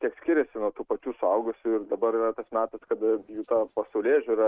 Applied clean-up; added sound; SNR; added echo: neural mask model RNNoise.